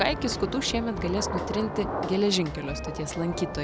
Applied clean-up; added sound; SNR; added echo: none; Thunder / Rain; 7 dB; none.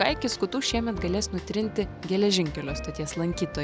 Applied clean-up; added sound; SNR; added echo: none; none; none; none.